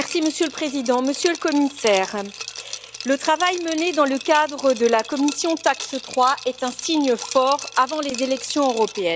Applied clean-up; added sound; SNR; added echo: none; Liquid; 13 dB; none.